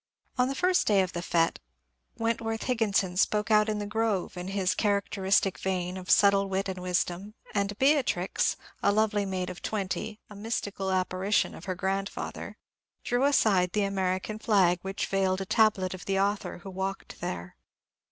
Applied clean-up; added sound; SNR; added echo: none; none; none; none.